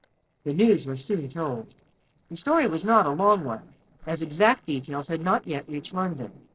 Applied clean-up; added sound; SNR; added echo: neural separator model SepFormer DNS4.